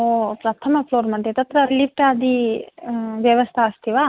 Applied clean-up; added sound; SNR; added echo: none; none; none; none.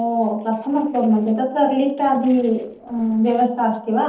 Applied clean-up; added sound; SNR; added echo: neural separator model SepFormer DNS4.